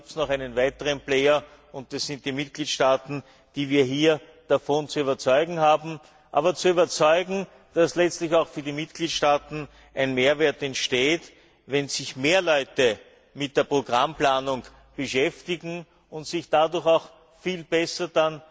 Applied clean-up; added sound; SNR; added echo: none; none; none; none.